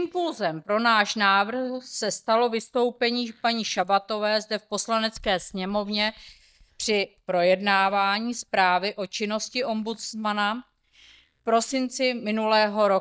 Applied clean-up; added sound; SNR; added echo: neural mask model DeepFilterNet 3.